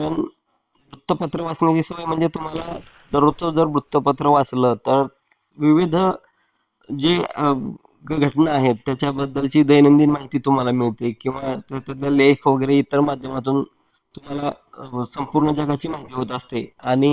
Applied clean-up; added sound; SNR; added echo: neural separator model SepFormer WHAM!.